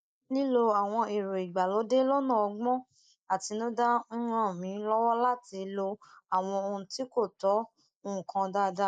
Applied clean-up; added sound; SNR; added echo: neural mask model Resemble Enhance denoiser.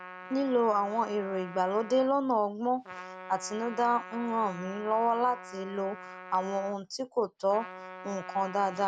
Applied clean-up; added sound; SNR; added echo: none; Trumpet; 15 dB; none.